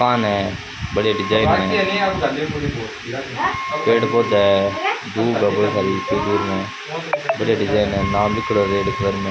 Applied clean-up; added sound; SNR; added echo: none; Wind instrument, woodwind instrument; 11 dB; none.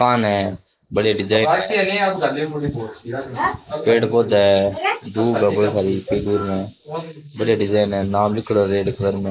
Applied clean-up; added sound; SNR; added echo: neural mask model Resemble Enhance denoiser.